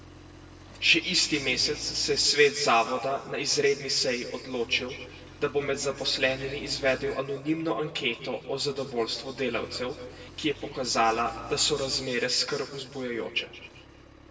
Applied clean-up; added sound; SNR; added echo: none; Accelerating, revving, vroom; 19 dB; reverberation time 1.6 s.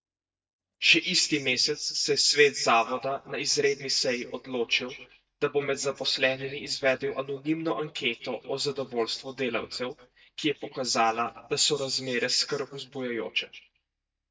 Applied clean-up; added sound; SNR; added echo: neural mask model DeepFilterNet 3.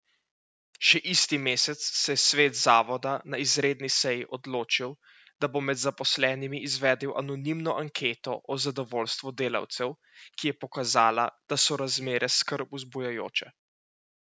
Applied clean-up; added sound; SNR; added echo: none; none; none; none.